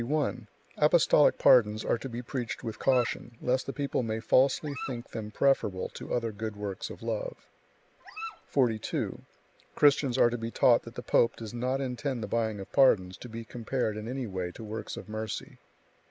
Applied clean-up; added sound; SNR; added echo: none; Dog; 15 dB; none.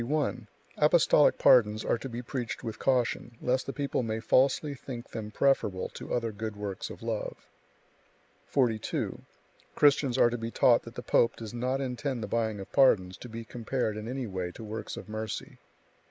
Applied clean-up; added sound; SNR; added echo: none; none; none; none.